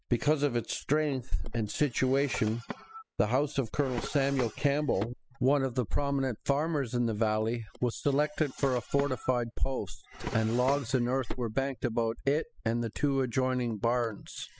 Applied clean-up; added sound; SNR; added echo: classical method spectral subtraction.